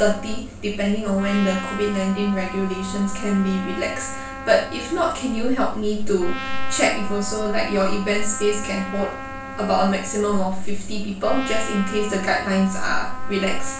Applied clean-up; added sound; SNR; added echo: none; Trumpet; 13 dB; reverberation time 0.3 s.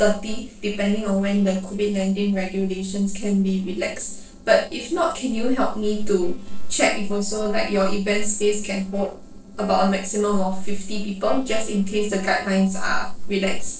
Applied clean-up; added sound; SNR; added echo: neural separator model SepFormer DNS4.